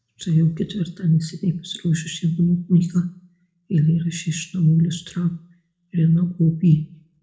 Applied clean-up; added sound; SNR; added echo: none; none; none; reverberation time 0.3 s.